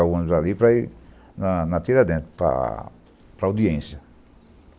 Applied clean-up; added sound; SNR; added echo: none; none; none; none.